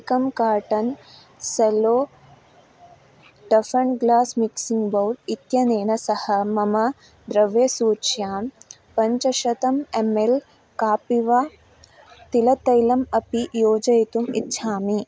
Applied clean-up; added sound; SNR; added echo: none; none; none; none.